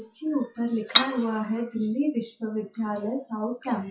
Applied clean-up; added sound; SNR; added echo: classical method WPE with log-MMSE.